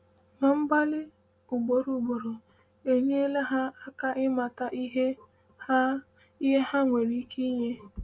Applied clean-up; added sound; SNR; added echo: none; none; none; none.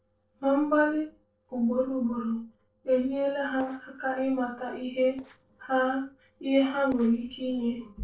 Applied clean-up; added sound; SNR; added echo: neural separator model SepFormer DNS4.